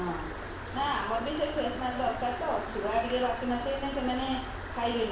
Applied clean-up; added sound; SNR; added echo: none; Stream; 7 dB; reverberation time 0.7 s.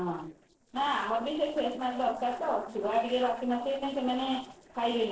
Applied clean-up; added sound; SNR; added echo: neural separator model SepFormer DNS4.